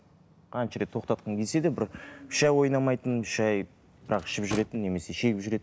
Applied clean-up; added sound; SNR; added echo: none; Drawer open or close / Wood; 15 dB; none.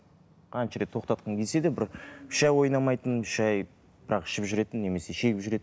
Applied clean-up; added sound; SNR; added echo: none; none; none; none.